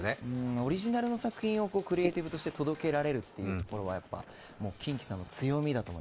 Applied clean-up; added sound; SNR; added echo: neural mask model Resemble Enhance denoiser.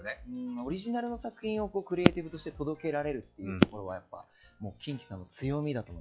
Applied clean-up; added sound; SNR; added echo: classical method log-MMSE.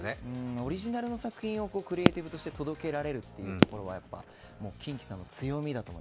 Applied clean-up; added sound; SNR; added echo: none; Fireworks; -4 dB; none.